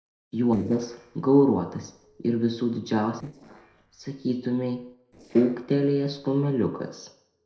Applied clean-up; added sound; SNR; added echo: neural separator model SepFormer DNS4.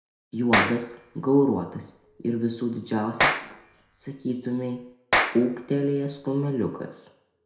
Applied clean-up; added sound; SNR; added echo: none; Clapping; 2 dB; reverberation time 0.5 s.